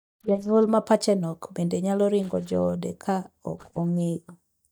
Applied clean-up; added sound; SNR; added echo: neural mask model DeepFilterNet 3.